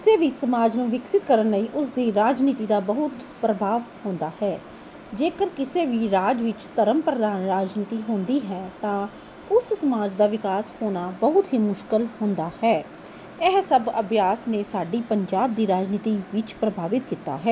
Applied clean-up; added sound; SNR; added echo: none; none; none; none.